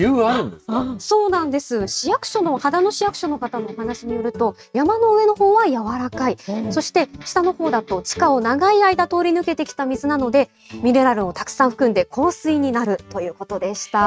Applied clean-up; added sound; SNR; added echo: neural mask model RNNoise.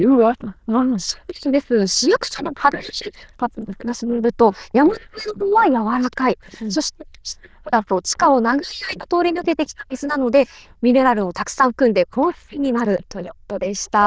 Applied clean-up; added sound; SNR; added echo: neural diffusion model UNIVERSE++.